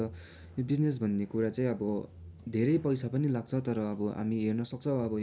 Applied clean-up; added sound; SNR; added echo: none; none; none; none.